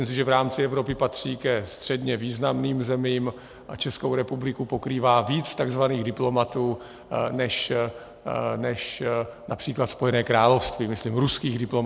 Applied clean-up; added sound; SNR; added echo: none; none; none; none.